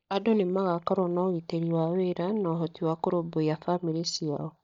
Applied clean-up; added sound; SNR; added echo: neural mask model DeepFilterNet 3.